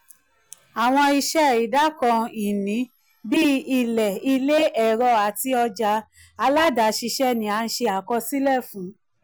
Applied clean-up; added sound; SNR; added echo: none; none; none; none.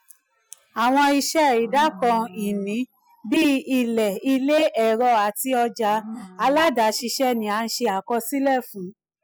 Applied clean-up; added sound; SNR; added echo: classical method spectral subtraction.